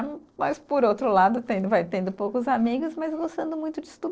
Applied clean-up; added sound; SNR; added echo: neural separator model SepFormer DNS4.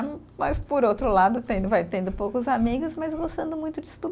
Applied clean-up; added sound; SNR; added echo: none; Breathing; 12 dB; none.